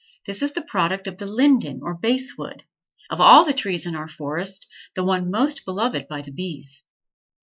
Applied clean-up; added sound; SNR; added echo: neural mask model Resemble Enhance denoiser.